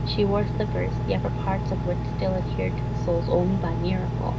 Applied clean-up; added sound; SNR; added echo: none; Engine; -2 dB; reverberation time 0.2 s.